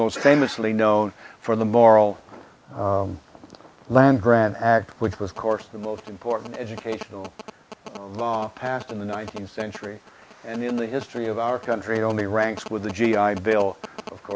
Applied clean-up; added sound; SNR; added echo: none; none; none; none.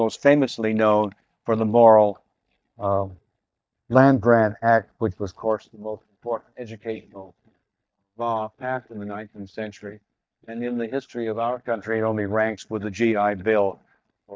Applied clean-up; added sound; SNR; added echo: neural mask model DeepFilterNet 3.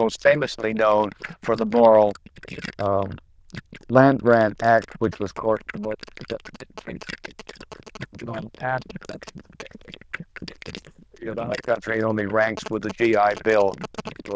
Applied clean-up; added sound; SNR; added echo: neural diffusion model UNIVERSE++.